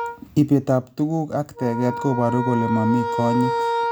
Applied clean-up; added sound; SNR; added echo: none; Wind instrument, woodwind instrument; 5 dB; none.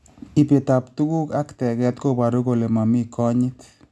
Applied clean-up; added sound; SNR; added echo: none; none; none; none.